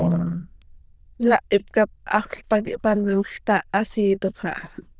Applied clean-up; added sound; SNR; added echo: neural diffusion model UNIVERSE++.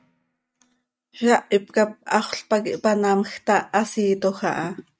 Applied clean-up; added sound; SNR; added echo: neural mask model RNNoise.